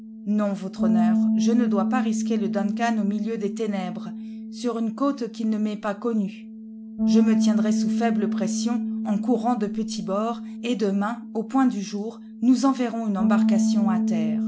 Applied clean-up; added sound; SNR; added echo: none; Bass guitar; -1 dB; none.